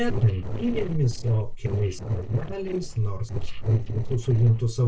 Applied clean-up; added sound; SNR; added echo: neural separator model SepFormer DNS4.